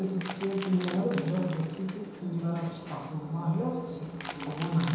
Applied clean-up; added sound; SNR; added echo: none; Crushing; 13 dB; reverberation time 1.0 s.